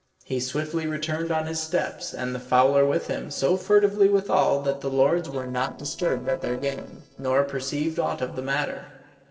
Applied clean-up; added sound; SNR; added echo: neural separator model SepFormer DNS4.